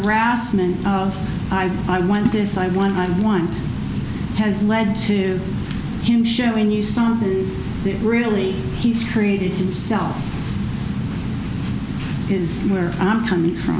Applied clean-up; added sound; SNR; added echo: none; Water / Splash, splatter; 11 dB; none.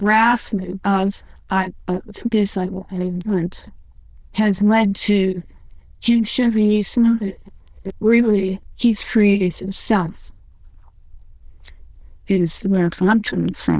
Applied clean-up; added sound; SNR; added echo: neural diffusion model UNIVERSE++.